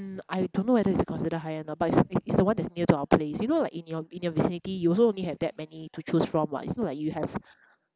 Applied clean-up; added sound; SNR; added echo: none; none; none; none.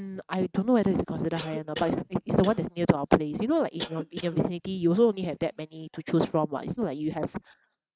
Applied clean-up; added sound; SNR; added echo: neural mask model RNNoise.